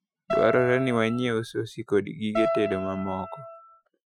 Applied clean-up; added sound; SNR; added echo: classical method Wiener filter.